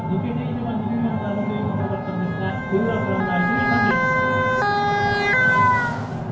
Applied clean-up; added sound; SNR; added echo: none; Motor vehicle (road) / Siren; -1 dB; reverberation time 0.9 s.